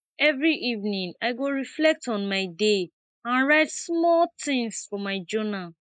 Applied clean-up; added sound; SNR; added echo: neural mask model Resemble Enhance denoiser.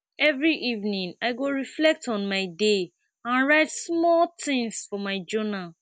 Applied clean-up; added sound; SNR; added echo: none; none; none; none.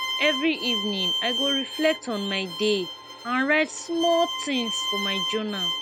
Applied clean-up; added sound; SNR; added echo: none; Bowed string instrument; 3 dB; none.